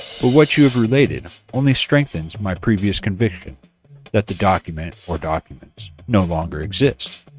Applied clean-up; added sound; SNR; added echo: neural mask model RNNoise.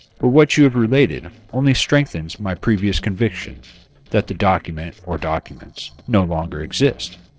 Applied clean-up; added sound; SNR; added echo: neural separator model SepFormer DNS4.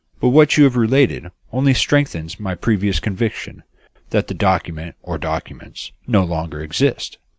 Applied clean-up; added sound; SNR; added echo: none; none; none; none.